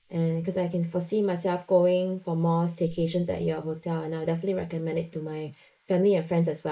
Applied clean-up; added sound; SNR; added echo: neural mask model Resemble Enhance denoiser.